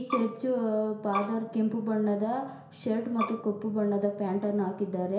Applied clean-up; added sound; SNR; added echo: none; Bowed string instrument; 8 dB; reverberation time 0.7 s.